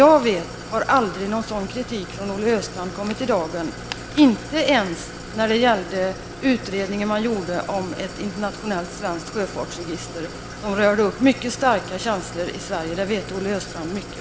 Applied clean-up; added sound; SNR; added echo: none; Idling; 12 dB; none.